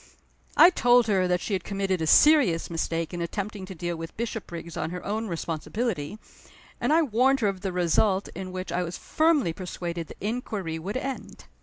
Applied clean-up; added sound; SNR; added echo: none; none; none; none.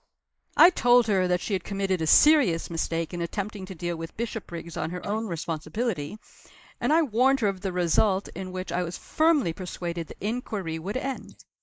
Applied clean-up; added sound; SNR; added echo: neural mask model Resemble Enhance denoiser.